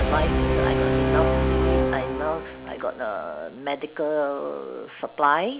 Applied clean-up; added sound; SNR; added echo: none; Brass instrument; -3 dB; none.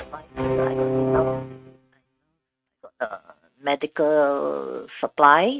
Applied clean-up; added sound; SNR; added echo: neural mask model RNNoise.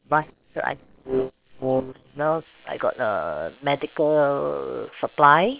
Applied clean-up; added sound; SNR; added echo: neural separator model SepFormer WHAM!.